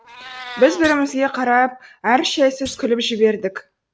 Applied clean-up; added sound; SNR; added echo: none; Thump, thud + Meow; 19 dB; none.